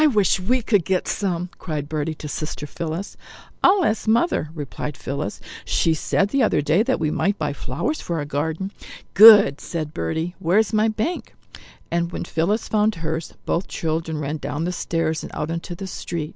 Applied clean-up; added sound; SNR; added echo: none; none; none; none.